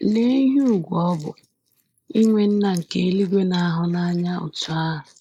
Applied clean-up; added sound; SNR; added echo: neural mask model Resemble Enhance denoiser.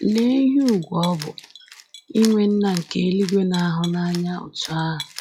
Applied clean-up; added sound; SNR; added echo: classical method log-MMSE.